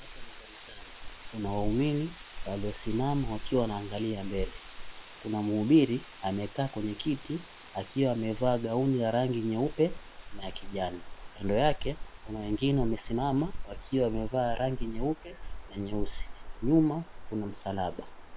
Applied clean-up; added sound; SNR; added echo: neural separator model SepFormer WHAM!.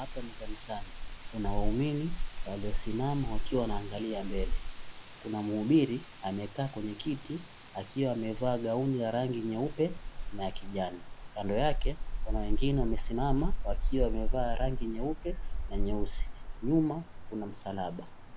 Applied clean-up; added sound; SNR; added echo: none; Rain; -1 dB; none.